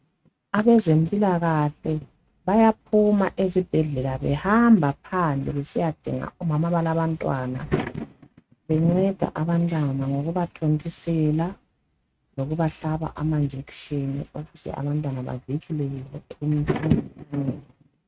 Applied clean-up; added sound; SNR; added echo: neural mask model RNNoise.